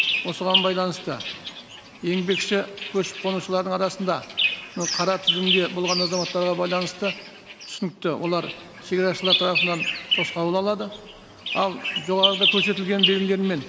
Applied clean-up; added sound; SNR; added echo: none; Bird vocalization, bird call, bird song; 2 dB; none.